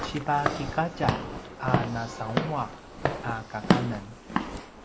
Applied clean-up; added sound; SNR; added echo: none; Walk, footsteps / Siren; -2 dB; none.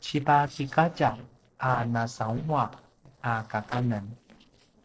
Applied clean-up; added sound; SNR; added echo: neural separator model SepFormer DNS4.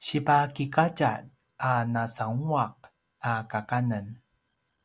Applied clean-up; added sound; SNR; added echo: none; none; none; none.